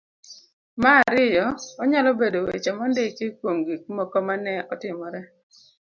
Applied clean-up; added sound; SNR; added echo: none; none; none; none.